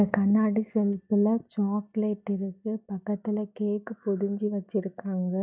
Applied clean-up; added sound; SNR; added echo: neural mask model DeepFilterNet 3.